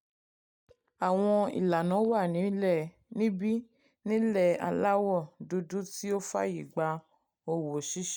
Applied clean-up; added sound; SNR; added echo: neural mask model DeepFilterNet 3.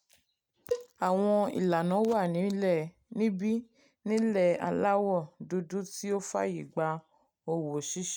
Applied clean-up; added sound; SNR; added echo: neural mask model RNNoise.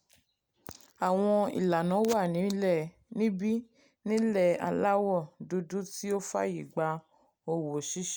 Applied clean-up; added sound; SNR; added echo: none; none; none; none.